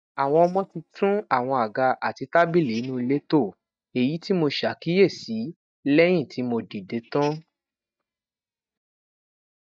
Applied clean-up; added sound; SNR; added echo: neural mask model DeepFilterNet 3.